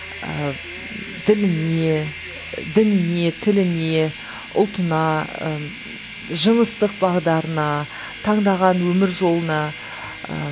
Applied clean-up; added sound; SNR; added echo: none; Train; 14 dB; none.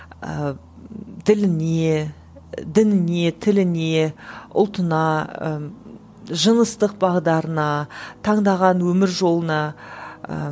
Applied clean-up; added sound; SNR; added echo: none; none; none; none.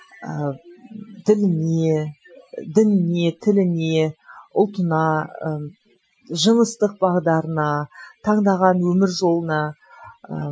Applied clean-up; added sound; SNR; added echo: classical method Wiener filter.